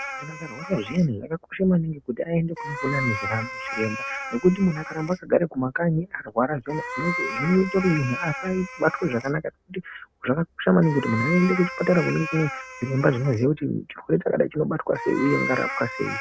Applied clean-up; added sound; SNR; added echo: none; Meow; 9 dB; none.